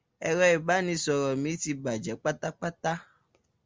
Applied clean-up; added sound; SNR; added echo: none; none; none; none.